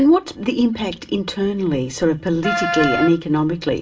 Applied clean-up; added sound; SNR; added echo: none; Wind instrument, woodwind instrument; 4 dB; reverberation time 0.2 s.